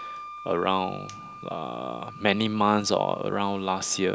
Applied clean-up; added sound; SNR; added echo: none; Wind instrument, woodwind instrument; 15 dB; none.